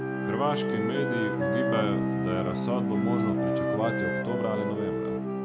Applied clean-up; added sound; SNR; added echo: none; Bowed string instrument + Wind instrument, woodwind instrument; -5 dB; none.